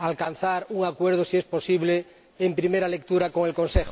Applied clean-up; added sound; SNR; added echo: none; none; none; none.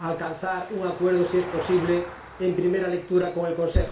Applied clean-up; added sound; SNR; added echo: none; Vehicle; 16 dB; reverberation time 0.5 s.